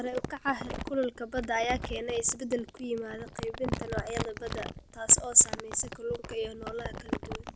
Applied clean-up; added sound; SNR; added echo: none; Crumpling, crinkling; 9 dB; none.